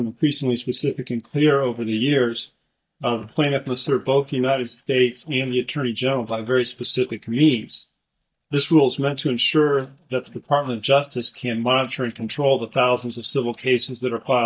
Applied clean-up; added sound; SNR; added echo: neural mask model DeepFilterNet 3.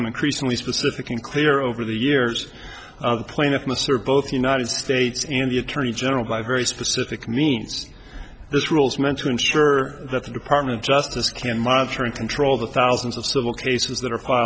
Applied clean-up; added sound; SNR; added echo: none; none; none; none.